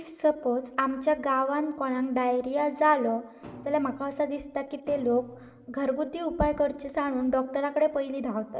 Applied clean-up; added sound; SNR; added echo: none; Thump, thud; 20 dB; reverberation time 2.9 s.